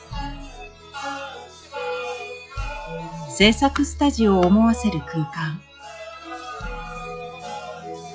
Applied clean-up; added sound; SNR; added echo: classical method log-MMSE.